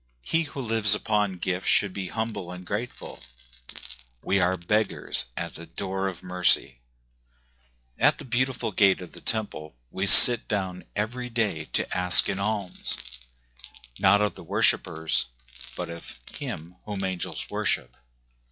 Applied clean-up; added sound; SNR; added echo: classical method log-MMSE.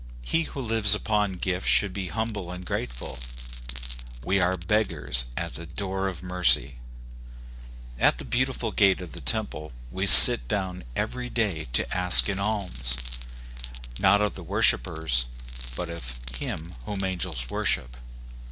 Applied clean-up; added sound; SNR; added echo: none; Glass; 13 dB; none.